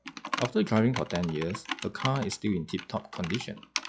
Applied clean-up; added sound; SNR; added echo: classical method log-MMSE.